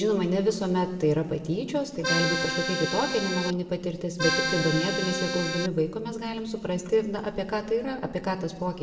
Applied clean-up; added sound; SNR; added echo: none; Accordion; 1 dB; reverberation time 1.5 s.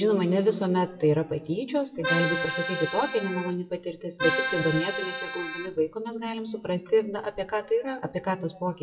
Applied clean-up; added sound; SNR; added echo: classical method WPE with log-MMSE.